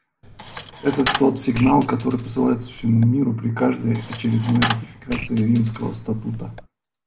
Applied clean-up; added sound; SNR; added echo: none; Coin (dropping); 10 dB; none.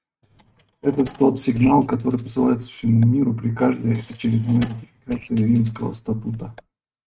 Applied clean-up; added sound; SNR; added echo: neural mask model RNNoise.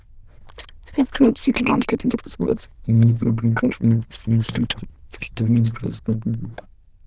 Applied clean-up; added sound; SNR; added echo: neural diffusion model UNIVERSE++.